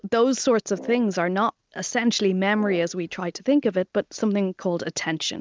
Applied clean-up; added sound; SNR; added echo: neural mask model RNNoise.